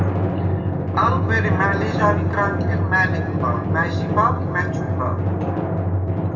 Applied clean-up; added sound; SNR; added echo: none; Drum; -4 dB; reverberation time 1.8 s.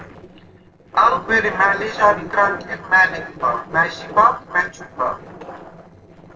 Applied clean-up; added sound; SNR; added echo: neural separator model SepFormer DNS4.